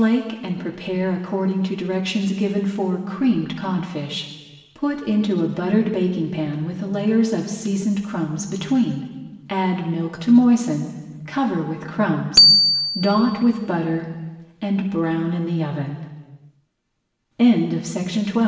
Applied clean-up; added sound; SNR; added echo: none; Bicycle bell; -1 dB; reverberation time 1.3 s.